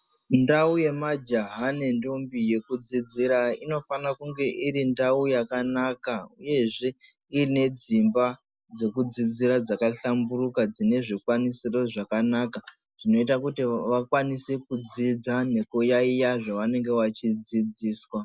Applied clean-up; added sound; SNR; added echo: none; none; none; none.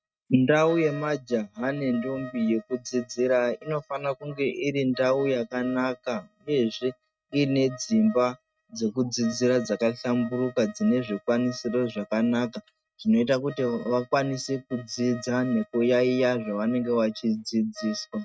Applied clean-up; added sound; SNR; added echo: neural mask model RNNoise.